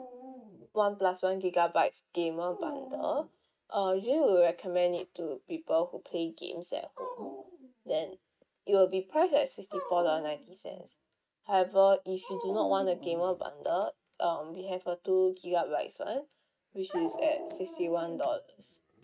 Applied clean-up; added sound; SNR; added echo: neural mask model RNNoise.